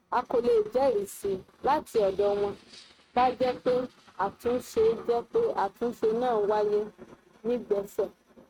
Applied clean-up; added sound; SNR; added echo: neural mask model RNNoise.